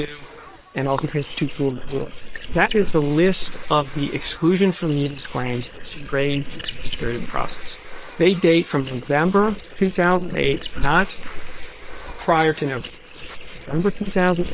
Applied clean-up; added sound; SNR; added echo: neural separator model SepFormer WHAM!.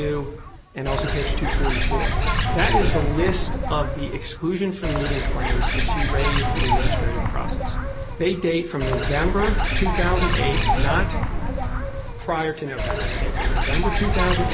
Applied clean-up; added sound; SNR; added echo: none; Bird; -5 dB; none.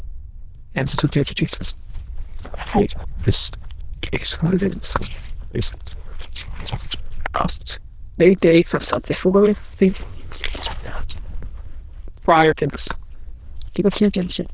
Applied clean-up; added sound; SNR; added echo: neural diffusion model UNIVERSE++.